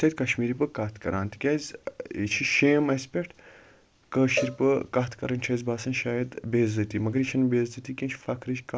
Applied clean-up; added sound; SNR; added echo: none; Cowbell; 11 dB; none.